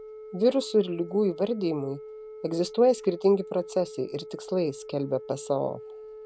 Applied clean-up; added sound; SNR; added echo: none; Telephone; 15 dB; none.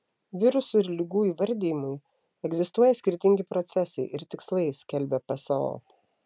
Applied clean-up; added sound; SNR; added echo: none; none; none; none.